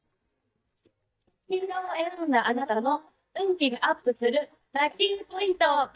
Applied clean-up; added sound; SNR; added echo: neural mask model DeepFilterNet 3.